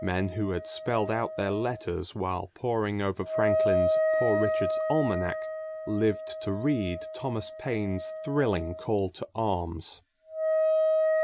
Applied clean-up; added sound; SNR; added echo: none; Wind instrument, woodwind instrument; 0 dB; none.